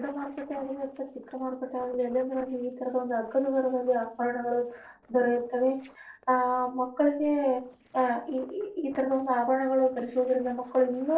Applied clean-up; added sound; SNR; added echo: neural separator model SepFormer DNS4.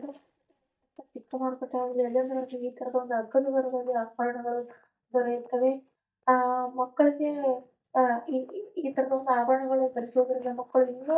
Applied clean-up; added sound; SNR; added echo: neural mask model DeepFilterNet 3.